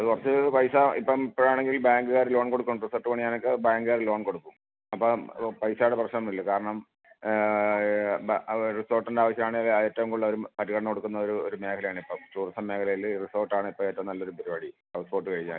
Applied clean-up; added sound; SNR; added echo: none; none; none; none.